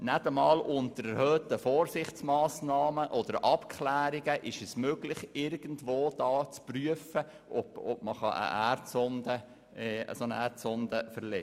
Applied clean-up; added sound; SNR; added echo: none; none; none; none.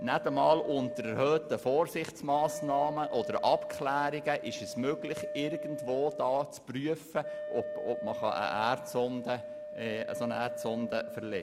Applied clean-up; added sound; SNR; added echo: none; Wind instrument, woodwind instrument; 8 dB; none.